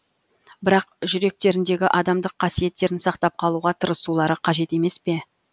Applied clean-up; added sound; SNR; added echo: none; none; none; none.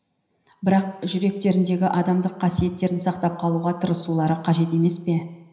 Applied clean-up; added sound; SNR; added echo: none; none; none; reverberation time 0.9 s.